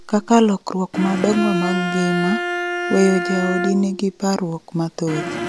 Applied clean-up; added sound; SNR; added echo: none; Bowed string instrument; 6 dB; none.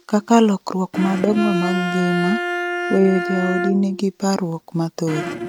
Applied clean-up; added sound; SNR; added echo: neural mask model RNNoise.